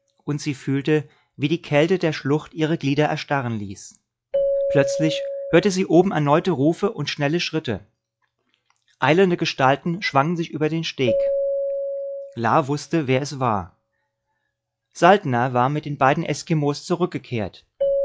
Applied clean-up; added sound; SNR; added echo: classical method log-MMSE.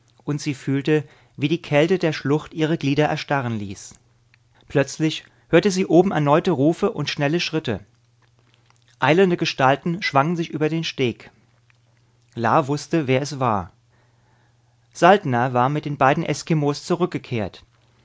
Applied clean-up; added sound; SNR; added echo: none; none; none; none.